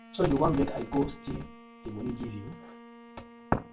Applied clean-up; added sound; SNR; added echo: none; Bowed string instrument; 18 dB; reverberation time 0.2 s.